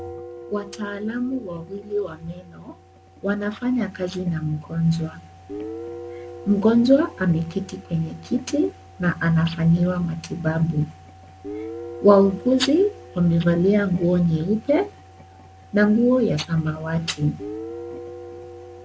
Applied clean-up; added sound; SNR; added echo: none; Guitar; 18 dB; none.